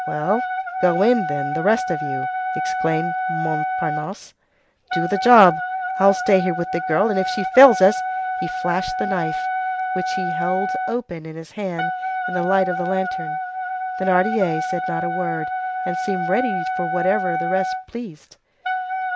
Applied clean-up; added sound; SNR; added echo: none; Wind instrument, woodwind instrument; 3 dB; none.